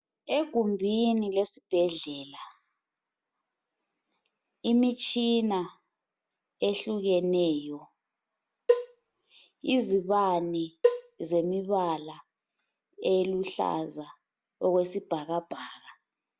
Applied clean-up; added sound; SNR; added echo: none; Cowbell; 1 dB; none.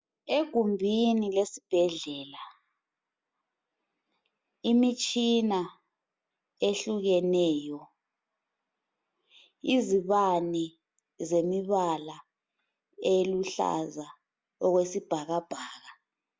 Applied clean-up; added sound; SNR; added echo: none; none; none; none.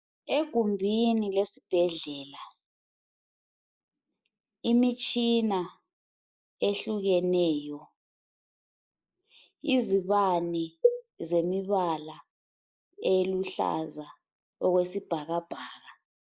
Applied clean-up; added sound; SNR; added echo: neural mask model Resemble Enhance denoiser.